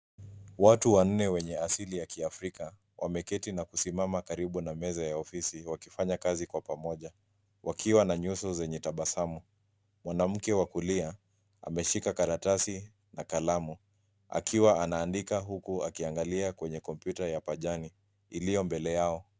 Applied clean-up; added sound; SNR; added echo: none; none; none; none.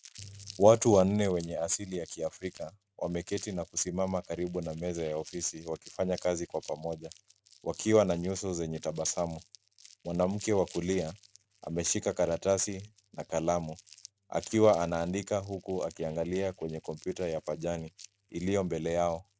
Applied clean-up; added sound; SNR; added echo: neural mask model RNNoise.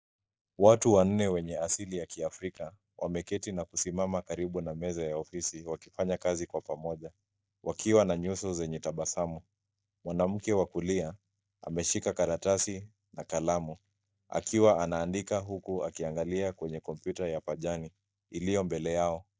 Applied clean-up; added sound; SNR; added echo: neural mask model DeepFilterNet 3.